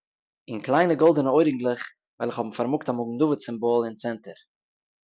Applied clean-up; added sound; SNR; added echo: none; none; none; none.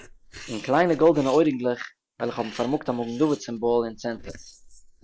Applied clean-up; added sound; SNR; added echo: neural mask model Resemble Enhance denoiser.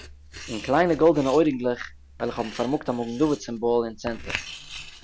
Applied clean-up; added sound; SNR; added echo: none; Writing; 15 dB; none.